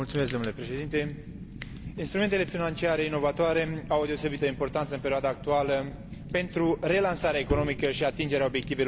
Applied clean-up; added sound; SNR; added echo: none; Bowed string instrument + Fire; 11 dB; none.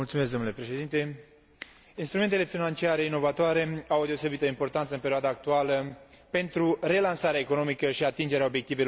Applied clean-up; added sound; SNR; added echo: none; none; none; none.